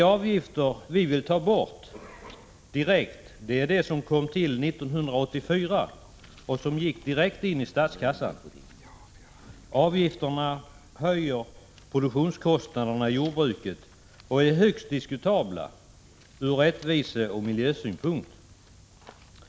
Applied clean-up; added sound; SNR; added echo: none; none; none; none.